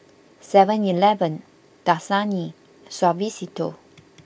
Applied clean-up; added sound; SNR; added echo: none; none; none; none.